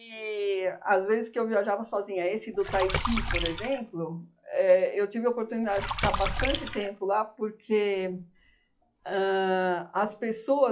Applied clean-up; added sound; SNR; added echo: classical method log-MMSE.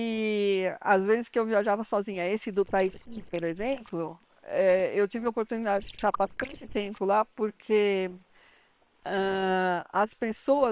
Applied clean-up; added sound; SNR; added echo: neural separator model SepFormer WHAM!.